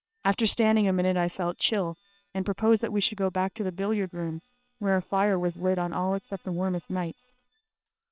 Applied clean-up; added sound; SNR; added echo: neural separator model SepFormer WHAM!.